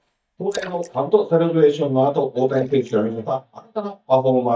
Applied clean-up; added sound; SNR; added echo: neural mask model DeepFilterNet 3.